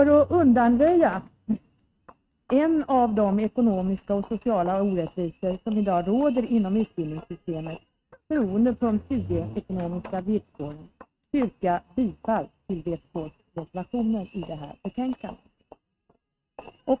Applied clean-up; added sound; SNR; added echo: neural mask model RNNoise.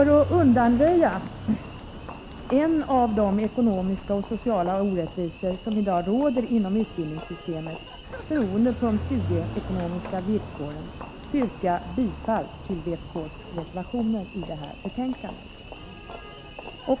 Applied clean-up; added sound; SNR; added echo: none; Engine; 11 dB; none.